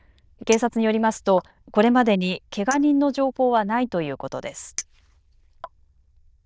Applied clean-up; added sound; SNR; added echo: neural diffusion model UNIVERSE++.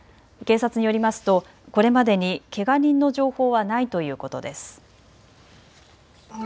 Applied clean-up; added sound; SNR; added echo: none; none; none; none.